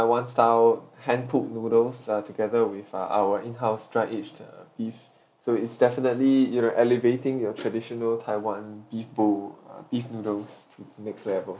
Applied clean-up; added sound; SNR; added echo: none; none; none; none.